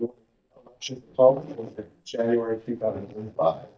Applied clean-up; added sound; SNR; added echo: neural mask model DeepFilterNet 3.